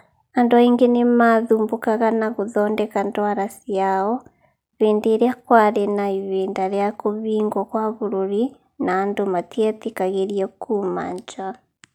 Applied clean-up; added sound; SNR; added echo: none; none; none; none.